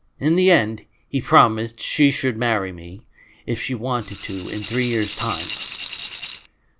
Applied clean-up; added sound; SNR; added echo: none; Rattle (instrument); 12 dB; none.